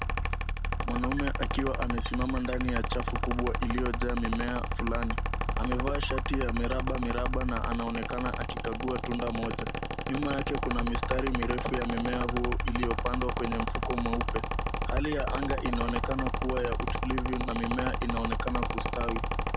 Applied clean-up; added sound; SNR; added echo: none; Mechanical fan; -3 dB; none.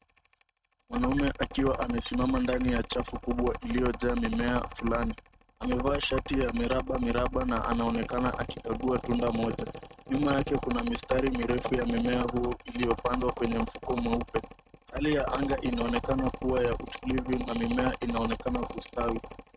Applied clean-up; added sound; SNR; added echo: neural mask model RNNoise.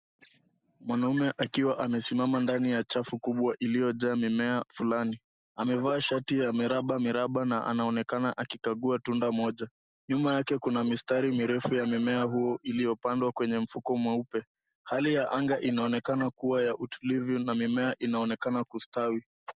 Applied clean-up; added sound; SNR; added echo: none; none; none; none.